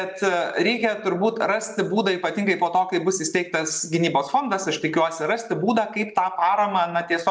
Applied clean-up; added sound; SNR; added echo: neural mask model Resemble Enhance denoiser.